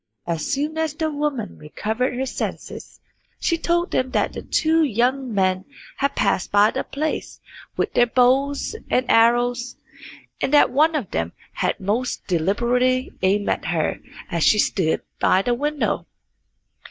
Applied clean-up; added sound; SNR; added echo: neural mask model DeepFilterNet 3.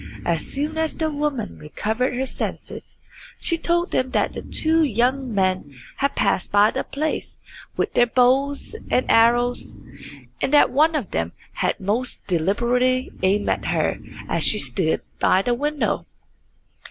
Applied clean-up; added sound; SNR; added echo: none; Breathing; 18 dB; none.